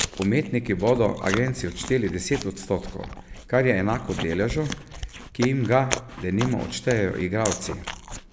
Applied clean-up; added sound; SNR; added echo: none; Chewing, mastication; 10 dB; none.